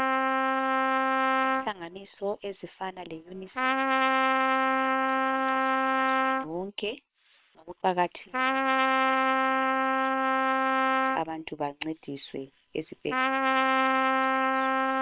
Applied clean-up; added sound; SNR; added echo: neural separator model SepFormer WHAM!.